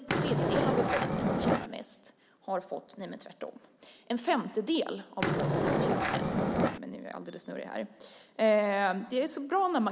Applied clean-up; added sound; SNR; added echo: none; Skateboard; -5 dB; none.